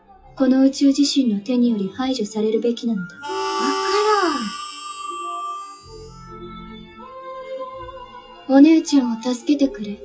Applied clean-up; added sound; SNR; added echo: classical method WPE with log-MMSE.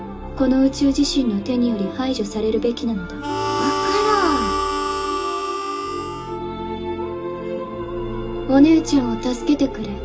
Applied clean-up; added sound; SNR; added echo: none; Harmonica; 3 dB; reverberation time 0.2 s.